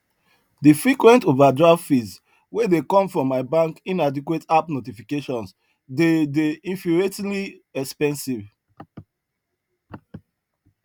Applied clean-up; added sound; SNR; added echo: none; none; none; none.